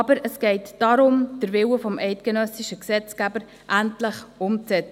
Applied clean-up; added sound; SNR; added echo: none; none; none; none.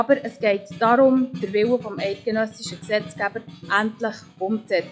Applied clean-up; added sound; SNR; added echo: classical method log-MMSE.